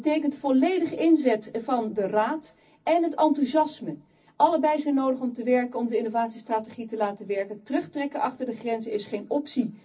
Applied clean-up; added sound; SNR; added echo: none; none; none; reverberation time 0.4 s.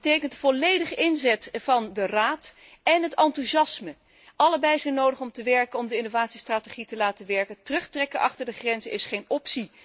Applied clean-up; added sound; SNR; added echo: none; none; none; none.